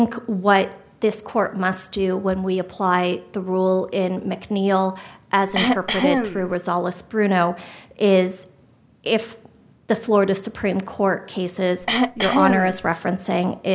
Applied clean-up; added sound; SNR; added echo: none; Cough; 0 dB; none.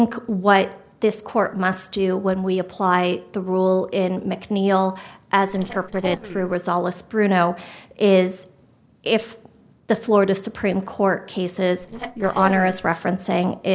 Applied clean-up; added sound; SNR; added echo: neural separator model SepFormer DNS4.